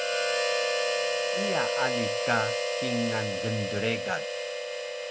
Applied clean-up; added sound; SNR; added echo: none; Harmonica; -4 dB; none.